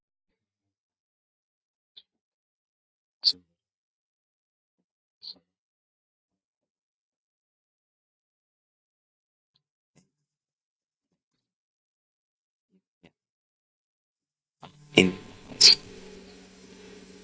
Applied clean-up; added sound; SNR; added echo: neural mask model DeepFilterNet 3.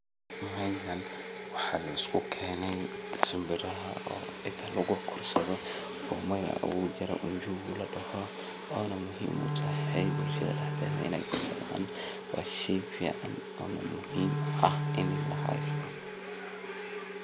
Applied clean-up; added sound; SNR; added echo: none; Bowed string instrument; 0 dB; none.